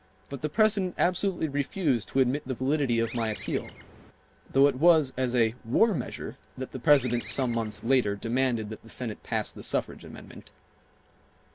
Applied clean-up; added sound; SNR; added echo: none; Bird; 15 dB; none.